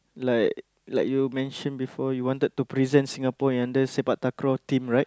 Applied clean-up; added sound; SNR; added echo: none; none; none; none.